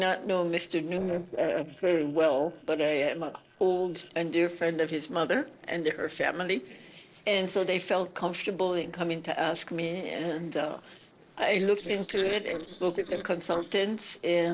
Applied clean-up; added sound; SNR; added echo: neural separator model SepFormer DNS4.